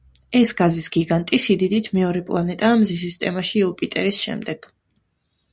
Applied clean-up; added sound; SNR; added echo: none; none; none; none.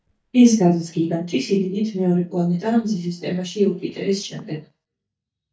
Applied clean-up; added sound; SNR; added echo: neural mask model DeepFilterNet 3.